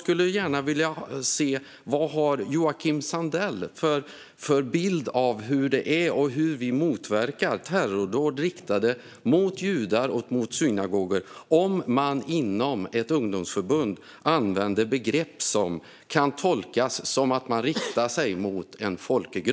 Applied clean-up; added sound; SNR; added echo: none; none; none; none.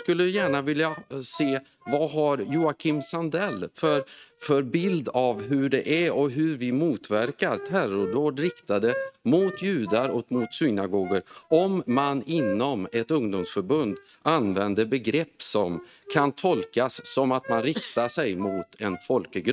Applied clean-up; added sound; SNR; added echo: neural mask model RNNoise.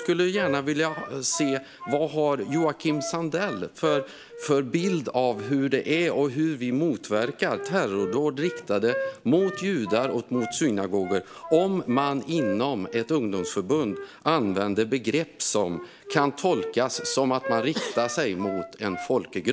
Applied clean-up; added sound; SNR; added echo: none; Wind instrument, woodwind instrument; 12 dB; none.